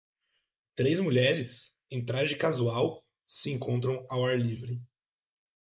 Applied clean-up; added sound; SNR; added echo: neural mask model Resemble Enhance denoiser.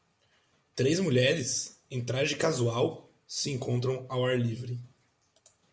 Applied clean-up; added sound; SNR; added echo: none; none; none; none.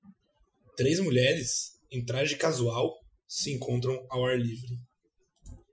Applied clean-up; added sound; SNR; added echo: classical method Wiener filter.